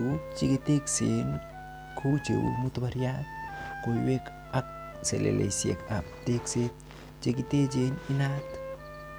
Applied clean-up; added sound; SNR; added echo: none; Wind instrument, woodwind instrument; 13 dB; none.